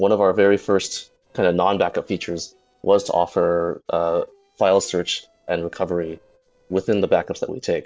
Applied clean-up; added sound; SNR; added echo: neural separator model SepFormer DNS4.